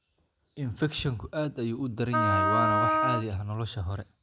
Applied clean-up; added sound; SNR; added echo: none; Wind instrument, woodwind instrument; -4 dB; none.